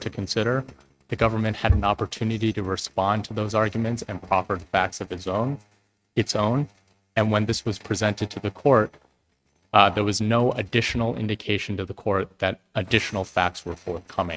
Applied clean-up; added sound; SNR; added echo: neural mask model RNNoise.